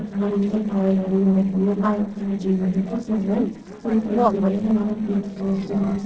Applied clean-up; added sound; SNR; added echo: neural separator model SepFormer DNS4.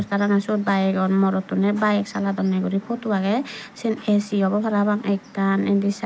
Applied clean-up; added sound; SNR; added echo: none; none; none; none.